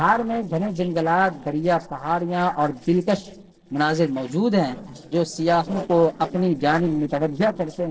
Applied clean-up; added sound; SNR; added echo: neural separator model SepFormer DNS4.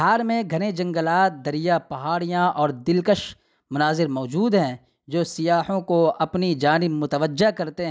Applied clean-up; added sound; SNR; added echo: none; none; none; none.